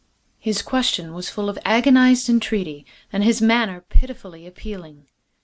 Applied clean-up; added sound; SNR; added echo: none; none; none; none.